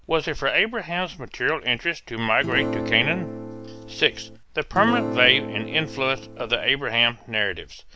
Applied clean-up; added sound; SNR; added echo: none; Acoustic guitar / Strum; 7 dB; none.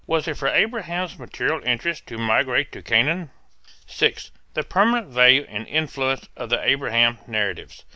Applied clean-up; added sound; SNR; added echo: none; none; none; none.